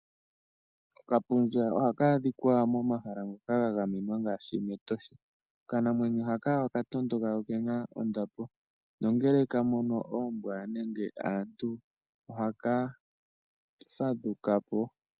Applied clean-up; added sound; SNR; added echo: none; none; none; none.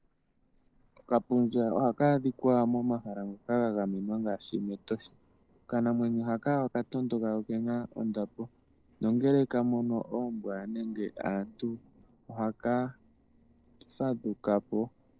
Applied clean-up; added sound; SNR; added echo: neural separator model SepFormer DNS4.